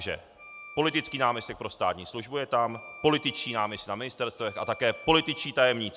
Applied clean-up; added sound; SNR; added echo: none; Wind instrument, woodwind instrument; 18 dB; none.